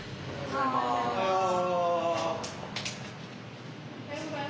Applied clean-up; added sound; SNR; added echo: none; none; none; none.